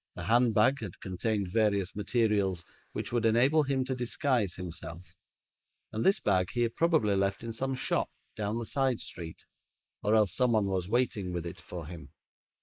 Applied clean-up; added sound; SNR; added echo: neural mask model Resemble Enhance denoiser.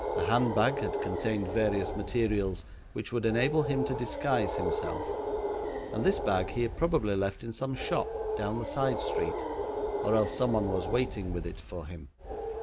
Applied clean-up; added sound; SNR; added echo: none; Animal; 3 dB; none.